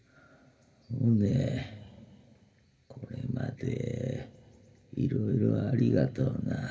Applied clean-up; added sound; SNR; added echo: none; none; none; reverberation time 2.3 s.